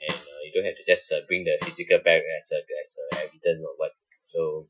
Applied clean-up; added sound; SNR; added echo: classical method Wiener filter.